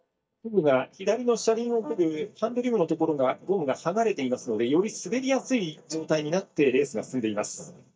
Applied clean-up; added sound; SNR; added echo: neural mask model DeepFilterNet 3.